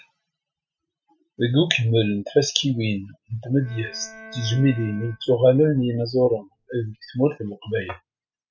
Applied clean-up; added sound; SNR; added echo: classical method spectral subtraction.